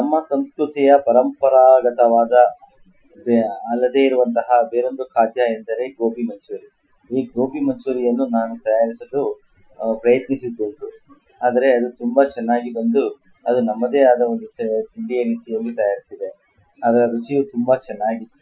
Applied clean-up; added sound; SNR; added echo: classical method Wiener filter.